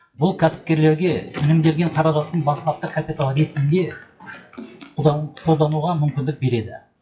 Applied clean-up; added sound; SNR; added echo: classical method WPE with log-MMSE.